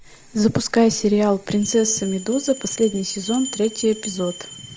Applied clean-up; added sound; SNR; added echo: none; Bell; 15 dB; none.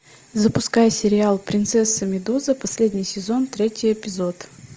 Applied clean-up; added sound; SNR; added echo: none; none; none; none.